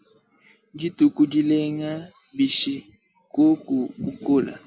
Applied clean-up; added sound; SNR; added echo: none; none; none; none.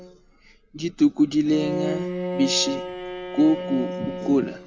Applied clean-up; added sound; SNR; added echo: none; Bowed string instrument; 7 dB; none.